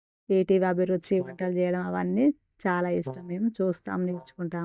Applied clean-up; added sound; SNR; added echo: neural mask model DeepFilterNet 3.